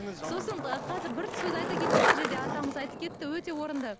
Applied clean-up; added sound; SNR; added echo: none; Skateboard; -3 dB; none.